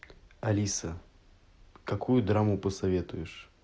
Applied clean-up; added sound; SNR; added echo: none; none; none; none.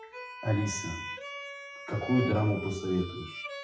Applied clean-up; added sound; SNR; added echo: classical method WPE with log-MMSE.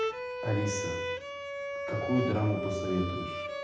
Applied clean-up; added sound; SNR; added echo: none; Bowed string instrument; 3 dB; reverberation time 0.8 s.